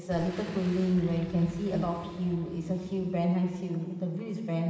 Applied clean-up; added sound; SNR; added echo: none; Boom; 19 dB; reverberation time 1.7 s.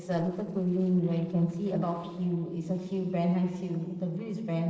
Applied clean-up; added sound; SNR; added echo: neural separator model SepFormer DNS4.